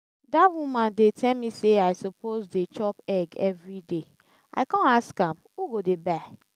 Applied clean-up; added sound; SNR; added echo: none; none; none; none.